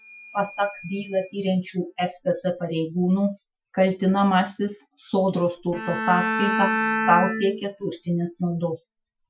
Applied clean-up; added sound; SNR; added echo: classical method Wiener filter.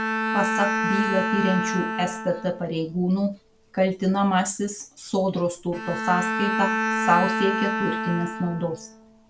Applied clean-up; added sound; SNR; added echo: none; Bowed string instrument; 3 dB; none.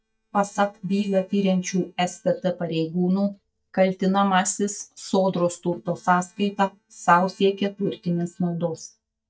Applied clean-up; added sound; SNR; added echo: neural mask model DeepFilterNet 3.